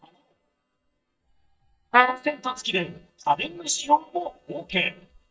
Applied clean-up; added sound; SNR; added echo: neural mask model DeepFilterNet 3.